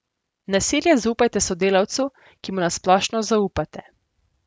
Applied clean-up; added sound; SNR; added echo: none; none; none; none.